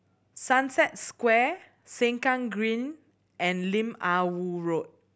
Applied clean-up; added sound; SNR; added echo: none; none; none; none.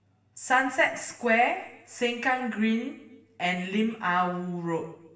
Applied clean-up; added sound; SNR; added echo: none; none; none; reverberation time 0.9 s.